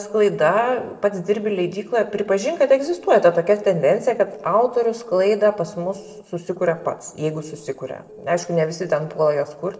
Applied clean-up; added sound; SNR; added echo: neural separator model SepFormer DNS4.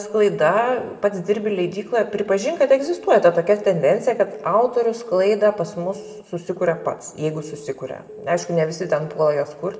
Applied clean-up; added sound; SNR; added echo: none; Alarm / Keyboard (musical); 20 dB; reverberation time 1.0 s.